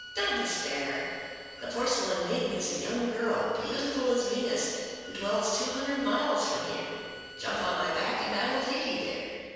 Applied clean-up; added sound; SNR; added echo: none; Bowed string instrument; 17 dB; reverberation time 1.9 s.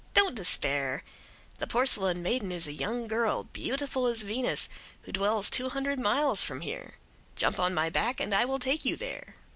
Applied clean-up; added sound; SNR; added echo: none; none; none; none.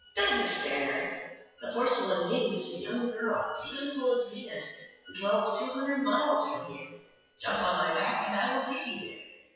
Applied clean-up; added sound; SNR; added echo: classical method WPE with log-MMSE.